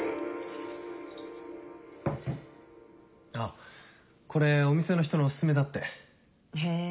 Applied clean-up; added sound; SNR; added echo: none; none; none; none.